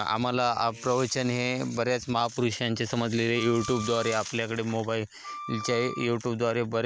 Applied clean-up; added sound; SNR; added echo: none; Wind instrument, woodwind instrument; 13 dB; none.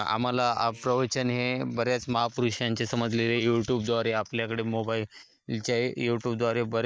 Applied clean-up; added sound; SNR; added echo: neural mask model DeepFilterNet 3.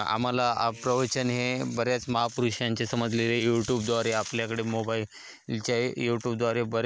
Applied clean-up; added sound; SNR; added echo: none; none; none; none.